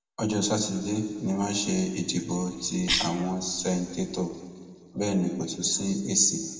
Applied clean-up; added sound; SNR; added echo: none; Cough; 8 dB; reverberation time 1.9 s.